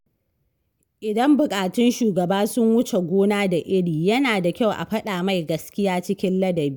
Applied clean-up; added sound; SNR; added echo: none; none; none; none.